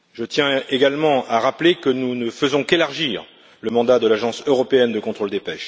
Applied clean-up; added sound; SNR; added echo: none; none; none; none.